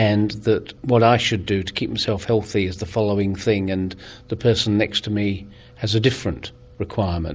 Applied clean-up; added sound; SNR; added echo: none; none; none; none.